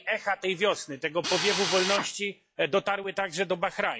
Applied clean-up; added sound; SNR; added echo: classical method log-MMSE.